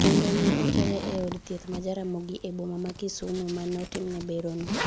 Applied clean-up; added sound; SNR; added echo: none; Zipper (clothing); -1 dB; none.